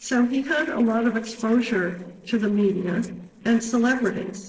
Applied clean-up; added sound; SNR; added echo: neural separator model SepFormer DNS4.